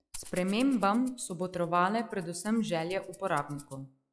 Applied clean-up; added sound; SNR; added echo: classical method log-MMSE.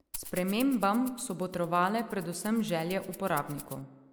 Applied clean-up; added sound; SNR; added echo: none; Rattle (instrument); 17 dB; none.